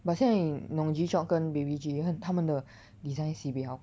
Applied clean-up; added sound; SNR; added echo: none; none; none; none.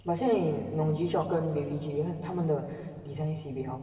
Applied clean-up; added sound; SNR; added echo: none; none; none; reverberation time 2.3 s.